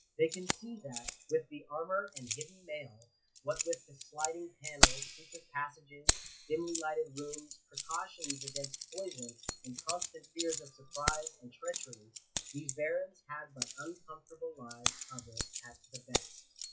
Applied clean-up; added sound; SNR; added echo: classical method WPE with log-MMSE.